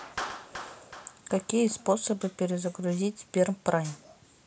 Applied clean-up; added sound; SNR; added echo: none; Clapping; 15 dB; none.